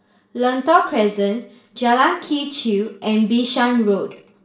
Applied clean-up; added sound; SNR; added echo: none; none; none; reverberation time 0.5 s.